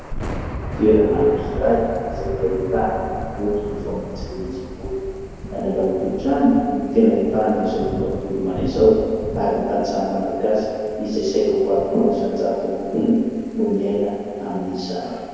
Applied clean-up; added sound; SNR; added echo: none; Thunder / Rain; 12 dB; reverberation time 2.2 s.